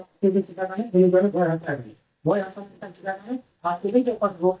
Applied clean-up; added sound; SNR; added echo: neural mask model DeepFilterNet 3.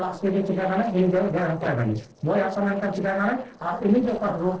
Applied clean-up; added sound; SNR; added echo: neural separator model SepFormer DNS4.